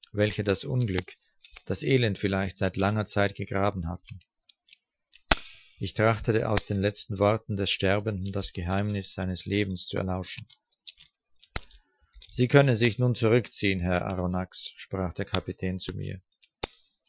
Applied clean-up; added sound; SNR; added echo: classical method Wiener filter.